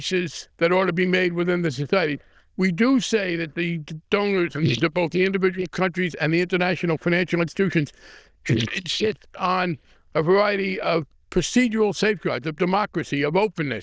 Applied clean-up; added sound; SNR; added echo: neural diffusion model UNIVERSE++.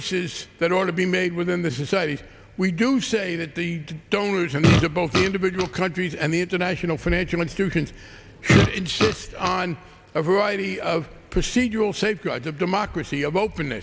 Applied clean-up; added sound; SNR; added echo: none; Fart; -1 dB; none.